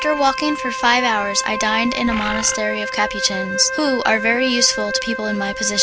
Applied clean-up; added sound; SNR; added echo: none; Bird + Wind instrument, woodwind instrument; 6 dB; none.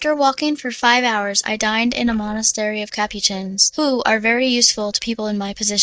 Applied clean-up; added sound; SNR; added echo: neural mask model DeepFilterNet 3.